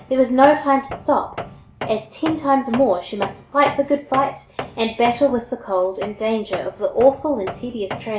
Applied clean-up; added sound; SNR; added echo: none; Tools; 13 dB; none.